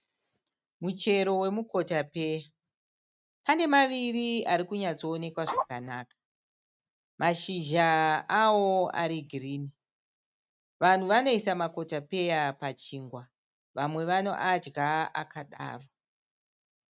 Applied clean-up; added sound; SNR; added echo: neural mask model RNNoise.